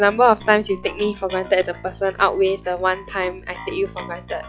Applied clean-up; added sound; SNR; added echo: classical method log-MMSE.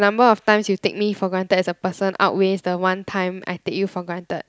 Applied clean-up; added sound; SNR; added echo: none; none; none; none.